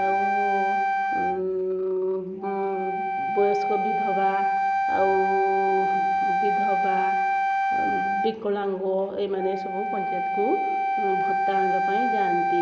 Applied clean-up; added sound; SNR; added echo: none; Wind instrument, woodwind instrument; -4 dB; none.